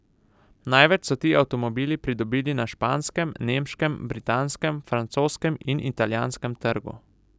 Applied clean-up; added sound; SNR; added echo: none; none; none; none.